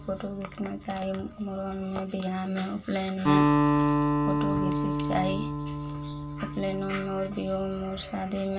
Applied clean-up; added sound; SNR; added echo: none; Acoustic guitar; -2 dB; reverberation time 0.2 s.